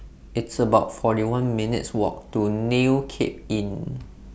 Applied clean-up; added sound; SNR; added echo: none; none; none; none.